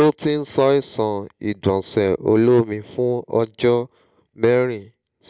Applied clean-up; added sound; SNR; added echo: none; none; none; none.